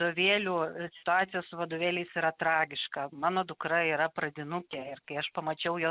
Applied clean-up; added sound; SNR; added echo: none; none; none; none.